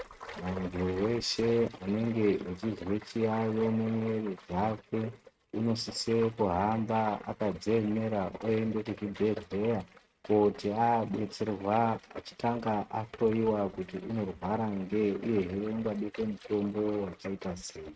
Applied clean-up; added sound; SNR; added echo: neural mask model RNNoise.